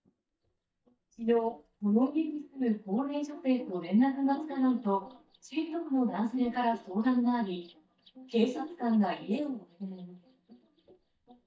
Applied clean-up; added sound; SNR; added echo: neural mask model DeepFilterNet 3.